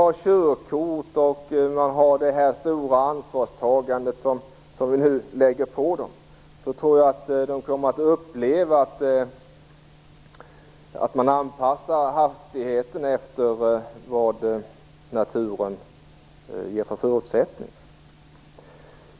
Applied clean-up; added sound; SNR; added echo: none; none; none; none.